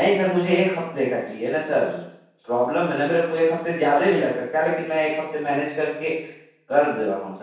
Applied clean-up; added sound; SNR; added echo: none; none; none; reverberation time 0.7 s.